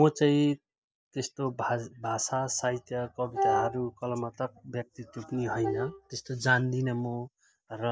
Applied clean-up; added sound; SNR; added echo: neural mask model DeepFilterNet 3.